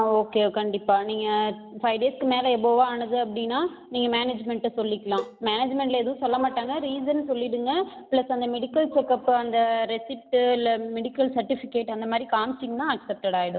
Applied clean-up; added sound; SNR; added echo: none; Cowbell; 15 dB; none.